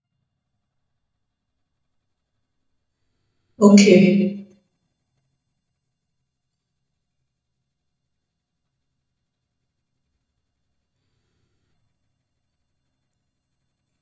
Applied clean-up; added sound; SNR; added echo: neural mask model DeepFilterNet 3.